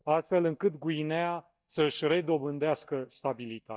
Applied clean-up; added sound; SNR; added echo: neural mask model DeepFilterNet 3.